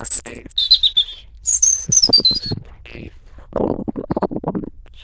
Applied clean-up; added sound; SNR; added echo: neural diffusion model UNIVERSE++.